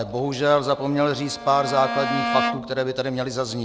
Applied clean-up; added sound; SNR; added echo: none; Bowed string instrument; 7 dB; none.